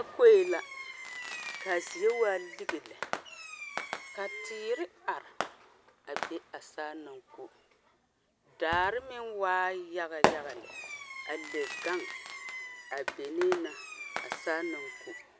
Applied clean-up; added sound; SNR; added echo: none; Fireworks; 6 dB; none.